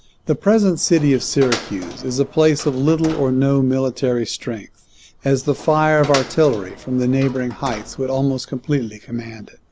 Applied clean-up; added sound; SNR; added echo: none; Door; 16 dB; none.